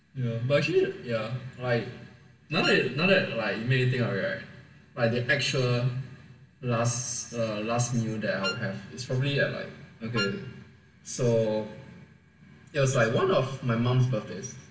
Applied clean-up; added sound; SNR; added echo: none; Wind instrument, woodwind instrument; 9 dB; reverberation time 0.9 s.